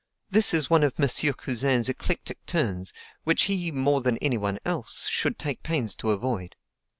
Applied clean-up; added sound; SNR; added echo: none; none; none; none.